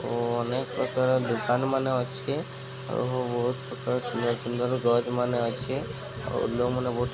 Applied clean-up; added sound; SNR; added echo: none; none; none; none.